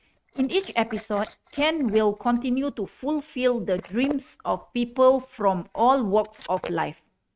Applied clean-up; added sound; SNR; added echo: neural mask model RNNoise.